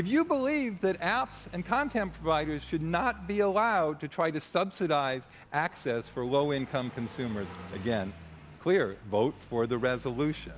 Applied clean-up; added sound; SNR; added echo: none; Car passing by; 19 dB; none.